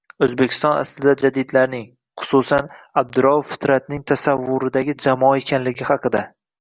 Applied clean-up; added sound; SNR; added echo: none; none; none; none.